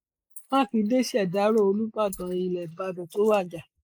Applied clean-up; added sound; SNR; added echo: neural mask model Resemble Enhance denoiser.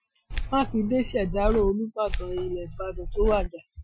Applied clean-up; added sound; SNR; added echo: classical method Wiener filter.